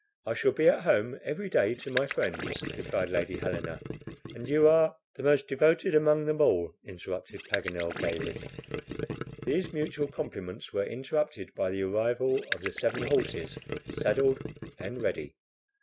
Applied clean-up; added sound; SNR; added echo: none; Gurgling; 8 dB; none.